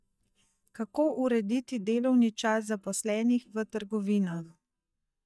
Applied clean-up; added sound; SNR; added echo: neural mask model DeepFilterNet 3.